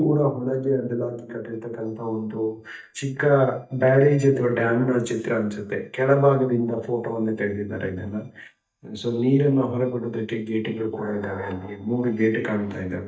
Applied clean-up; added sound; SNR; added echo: neural mask model DeepFilterNet 3.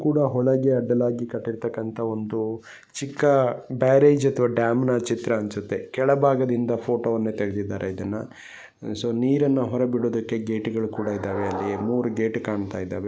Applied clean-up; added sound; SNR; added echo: none; none; none; none.